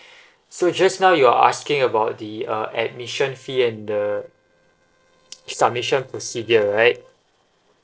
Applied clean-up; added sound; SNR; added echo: neural separator model SepFormer DNS4.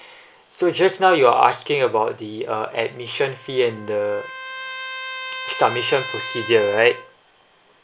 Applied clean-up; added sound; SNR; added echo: none; Trumpet; 13 dB; none.